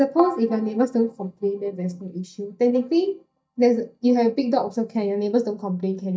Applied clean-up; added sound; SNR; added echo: neural mask model DeepFilterNet 3.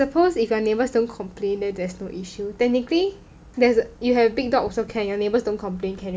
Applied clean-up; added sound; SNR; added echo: none; none; none; none.